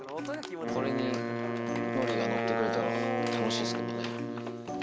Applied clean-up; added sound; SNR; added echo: none; Wind instrument, woodwind instrument; -1 dB; none.